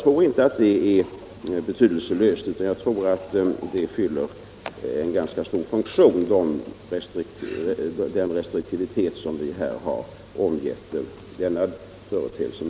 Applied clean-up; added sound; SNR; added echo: none; none; none; none.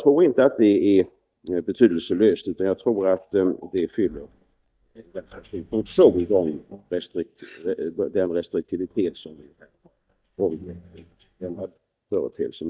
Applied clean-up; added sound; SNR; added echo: neural mask model DeepFilterNet 3.